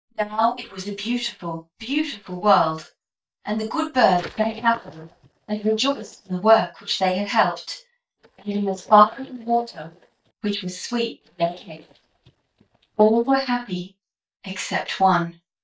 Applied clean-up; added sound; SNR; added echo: neural mask model DeepFilterNet 3.